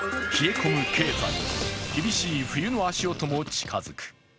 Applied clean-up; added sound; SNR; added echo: none; Zipper (clothing) + Fart; 11 dB; none.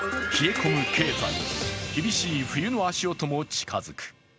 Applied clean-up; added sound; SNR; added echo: none; none; none; none.